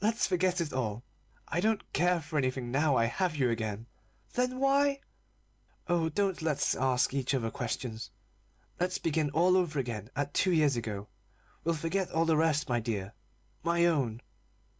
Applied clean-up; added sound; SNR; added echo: none; none; none; none.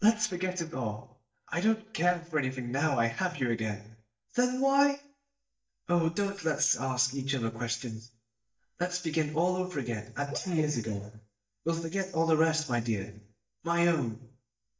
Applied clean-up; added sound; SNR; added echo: neural mask model DeepFilterNet 3.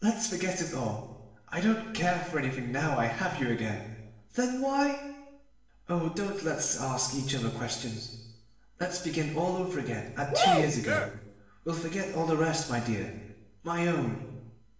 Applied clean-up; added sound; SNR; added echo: none; Cheering; -3 dB; reverberation time 0.9 s.